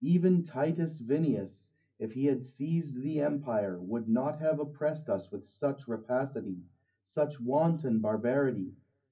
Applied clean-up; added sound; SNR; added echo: none; none; none; reverberation time 0.4 s.